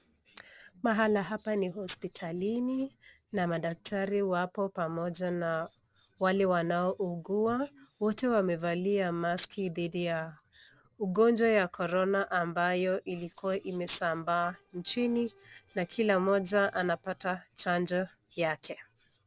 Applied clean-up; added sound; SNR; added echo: neural separator model SepFormer DNS4.